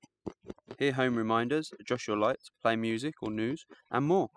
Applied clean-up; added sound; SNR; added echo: classical method spectral subtraction.